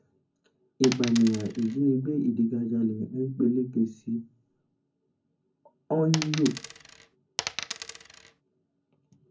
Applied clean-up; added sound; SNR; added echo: none; Coin (dropping); 8 dB; reverberation time 0.4 s.